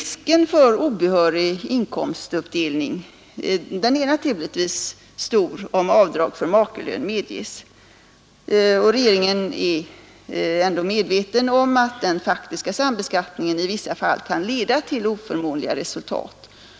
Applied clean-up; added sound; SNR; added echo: none; none; none; none.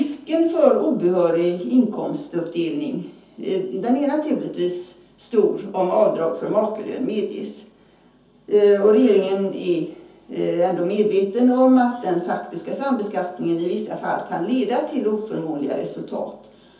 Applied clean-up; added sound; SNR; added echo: none; none; none; reverberation time 0.5 s.